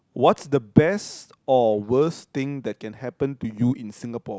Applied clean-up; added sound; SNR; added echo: none; none; none; none.